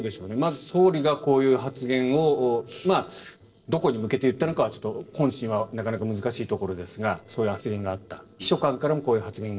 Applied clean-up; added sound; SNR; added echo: neural separator model SepFormer DNS4.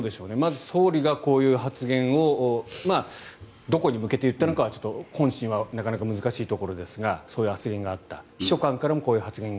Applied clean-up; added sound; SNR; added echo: none; none; none; none.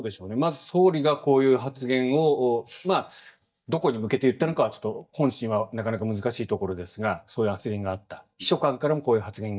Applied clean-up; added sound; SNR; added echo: neural mask model DeepFilterNet 3.